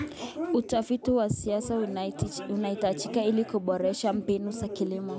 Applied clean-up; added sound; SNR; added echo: none; none; none; none.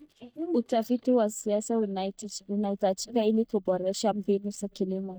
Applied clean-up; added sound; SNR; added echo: neural mask model DeepFilterNet 3.